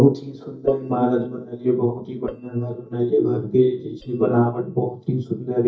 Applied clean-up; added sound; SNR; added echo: neural mask model DeepFilterNet 3.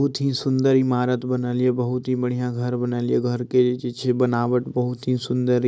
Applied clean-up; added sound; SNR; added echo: none; none; none; none.